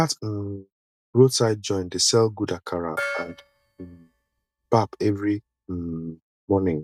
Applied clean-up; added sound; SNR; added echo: neural mask model RNNoise.